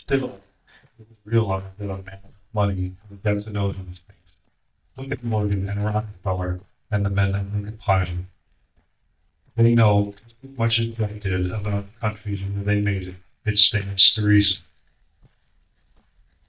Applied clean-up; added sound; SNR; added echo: neural mask model DeepFilterNet 3.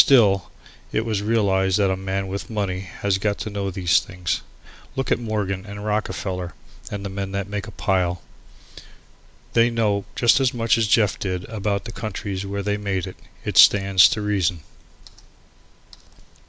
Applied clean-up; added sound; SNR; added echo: none; none; none; none.